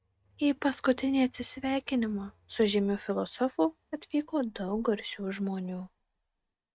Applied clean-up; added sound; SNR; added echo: neural mask model RNNoise.